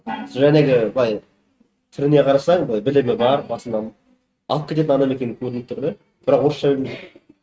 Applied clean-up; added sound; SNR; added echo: neural mask model RNNoise.